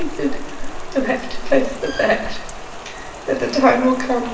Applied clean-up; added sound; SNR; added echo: none; Rain; 5 dB; reverberation time 1.0 s.